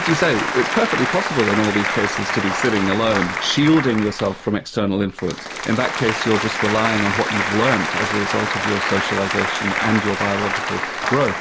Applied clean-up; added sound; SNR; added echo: none; Applause; 2 dB; none.